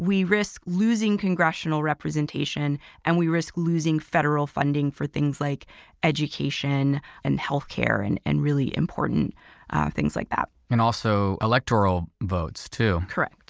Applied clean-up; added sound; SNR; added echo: none; none; none; none.